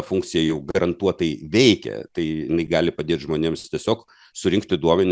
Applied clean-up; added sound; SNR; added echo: none; none; none; none.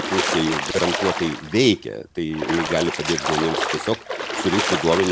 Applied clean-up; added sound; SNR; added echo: none; Splash, splatter; 3 dB; none.